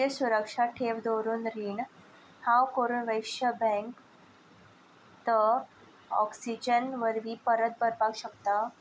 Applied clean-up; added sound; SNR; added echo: none; none; none; none.